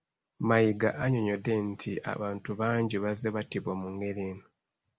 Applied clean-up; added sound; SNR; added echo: none; none; none; none.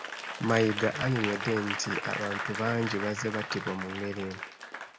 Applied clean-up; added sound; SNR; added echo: none; Applause / Crowd; 5 dB; none.